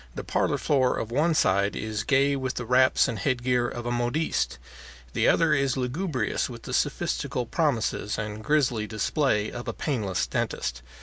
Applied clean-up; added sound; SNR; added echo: none; none; none; none.